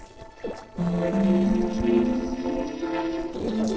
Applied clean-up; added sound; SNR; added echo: neural separator model SepFormer DNS4.